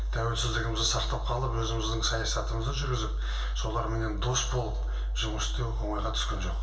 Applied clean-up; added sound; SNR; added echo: none; none; none; reverberation time 0.3 s.